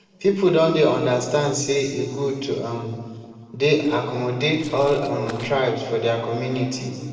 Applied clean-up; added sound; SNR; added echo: neural separator model SepFormer DNS4.